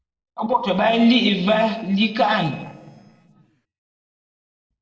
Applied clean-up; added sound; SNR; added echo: neural separator model SepFormer DNS4.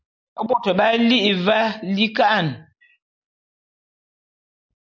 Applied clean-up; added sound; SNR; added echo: none; none; none; none.